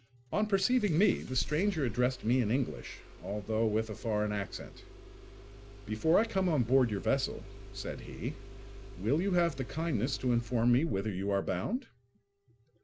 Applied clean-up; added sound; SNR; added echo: none; Engine starting; 14 dB; none.